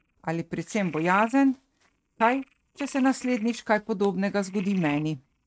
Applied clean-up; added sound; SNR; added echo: neural mask model RNNoise.